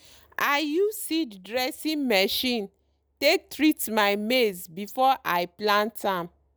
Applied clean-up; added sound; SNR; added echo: none; none; none; none.